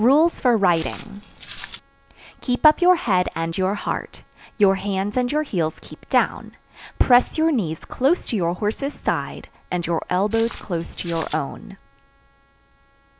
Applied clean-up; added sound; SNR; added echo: none; Walk, footsteps; 13 dB; none.